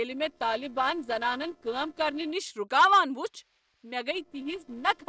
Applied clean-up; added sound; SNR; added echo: neural separator model SepFormer DNS4.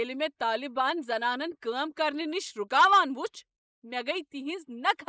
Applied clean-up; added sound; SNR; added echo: neural mask model Resemble Enhance denoiser.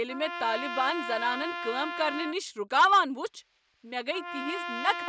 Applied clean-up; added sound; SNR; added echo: none; Trumpet; 8 dB; none.